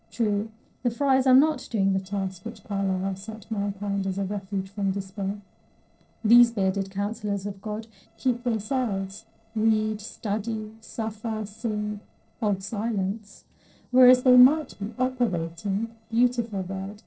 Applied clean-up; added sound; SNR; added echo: neural separator model SepFormer DNS4.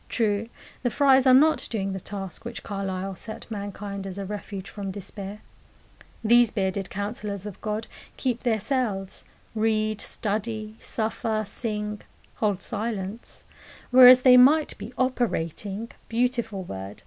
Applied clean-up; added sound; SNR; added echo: none; none; none; none.